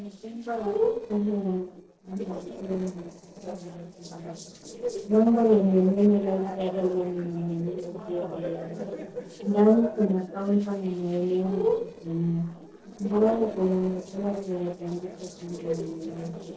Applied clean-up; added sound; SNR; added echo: neural separator model SepFormer DNS4.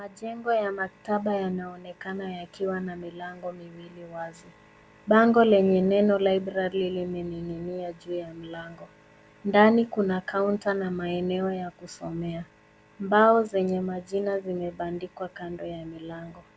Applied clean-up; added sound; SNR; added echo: none; none; none; none.